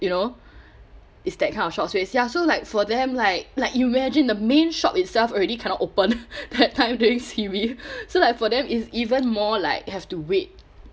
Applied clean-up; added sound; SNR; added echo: none; none; none; none.